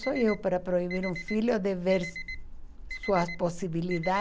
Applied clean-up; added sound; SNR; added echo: none; Clock + Alarm; 10 dB; none.